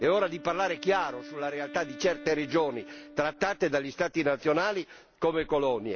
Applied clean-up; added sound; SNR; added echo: none; Wind instrument, woodwind instrument; 18 dB; none.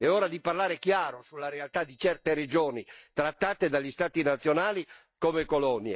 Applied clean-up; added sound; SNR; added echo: neural mask model DeepFilterNet 3.